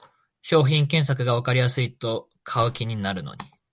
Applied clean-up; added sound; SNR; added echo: none; none; none; none.